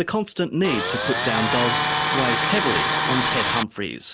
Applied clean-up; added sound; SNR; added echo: none; Tools; -3 dB; none.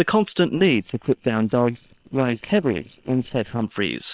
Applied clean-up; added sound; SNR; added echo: neural separator model SepFormer WHAM!.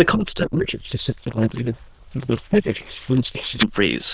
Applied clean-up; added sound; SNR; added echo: neural diffusion model UNIVERSE++.